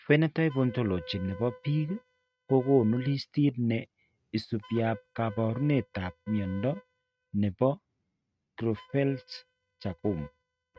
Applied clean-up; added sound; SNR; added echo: neural mask model RNNoise.